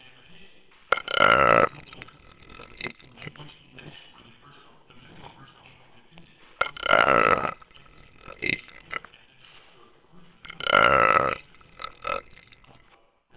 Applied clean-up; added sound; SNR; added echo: neural separator model SepFormer WHAMR!.